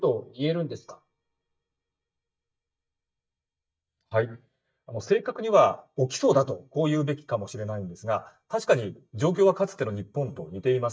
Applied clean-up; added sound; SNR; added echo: neural mask model DeepFilterNet 3.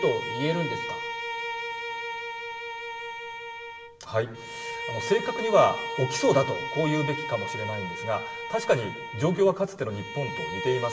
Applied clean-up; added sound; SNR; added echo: none; Bowed string instrument; 6 dB; reverberation time 0.7 s.